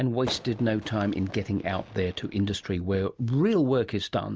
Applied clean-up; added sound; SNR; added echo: none; Fireworks; 17 dB; none.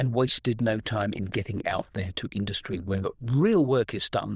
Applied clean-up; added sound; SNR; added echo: neural diffusion model UNIVERSE++.